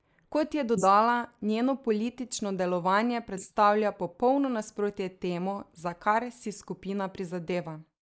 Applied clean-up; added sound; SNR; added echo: neural mask model Resemble Enhance denoiser.